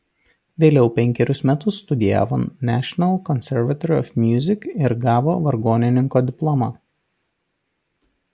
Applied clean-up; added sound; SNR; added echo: none; none; none; none.